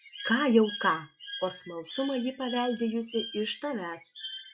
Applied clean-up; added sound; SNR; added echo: classical method log-MMSE.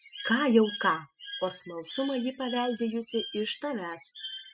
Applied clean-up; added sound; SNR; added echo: classical method spectral subtraction.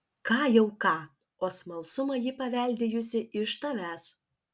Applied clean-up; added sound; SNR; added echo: none; none; none; none.